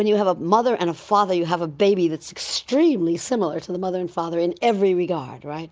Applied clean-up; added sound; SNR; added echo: none; none; none; none.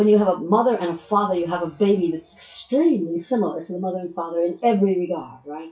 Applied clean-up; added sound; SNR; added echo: classical method WPE with log-MMSE.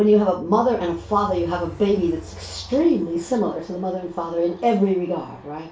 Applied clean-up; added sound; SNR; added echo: none; Train; 20 dB; reverberation time 0.3 s.